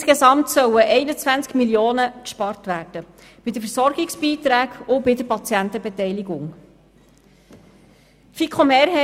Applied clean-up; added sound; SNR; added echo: none; none; none; none.